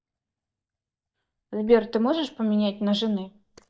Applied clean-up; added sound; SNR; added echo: neural mask model DeepFilterNet 3.